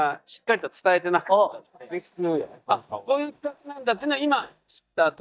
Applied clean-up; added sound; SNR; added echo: neural mask model DeepFilterNet 3.